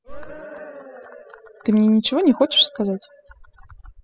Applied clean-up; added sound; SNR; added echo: classical method spectral subtraction.